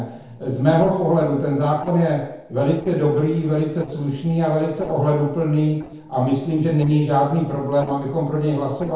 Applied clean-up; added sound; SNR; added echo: neural separator model SepFormer DNS4.